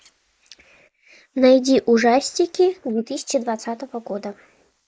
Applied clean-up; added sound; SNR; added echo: neural mask model Resemble Enhance denoiser.